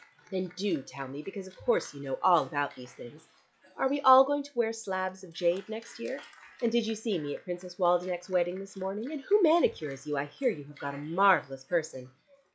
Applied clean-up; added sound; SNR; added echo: classical method log-MMSE.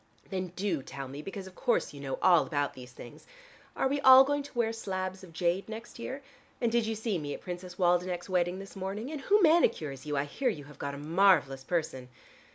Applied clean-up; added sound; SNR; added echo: none; none; none; none.